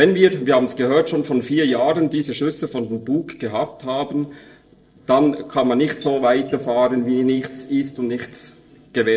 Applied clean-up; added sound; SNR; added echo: neural separator model SepFormer DNS4.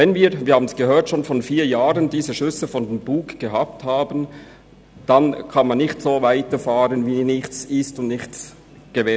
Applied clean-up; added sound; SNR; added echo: none; none; none; none.